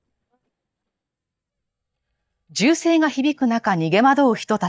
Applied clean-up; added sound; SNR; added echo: neural mask model DeepFilterNet 3.